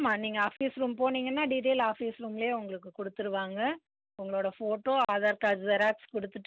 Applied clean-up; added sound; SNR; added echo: none; none; none; none.